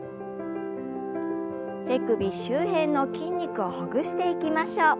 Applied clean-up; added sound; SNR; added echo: none; none; none; none.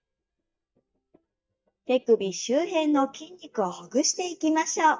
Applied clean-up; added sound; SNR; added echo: neural mask model DeepFilterNet 3.